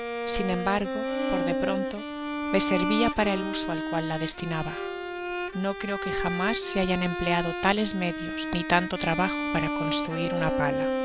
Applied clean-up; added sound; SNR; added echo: none; Bowed string instrument; 1 dB; none.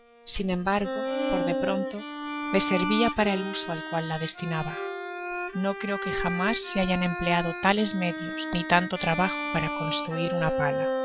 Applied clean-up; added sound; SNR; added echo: classical method log-MMSE.